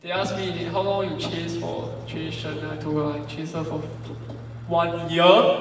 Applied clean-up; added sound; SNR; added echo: none; Engine / Truck; 12 dB; reverberation time 1.3 s.